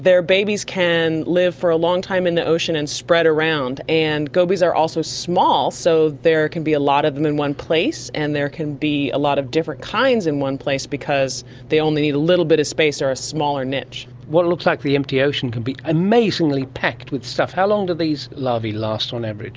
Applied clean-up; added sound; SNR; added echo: none; none; none; none.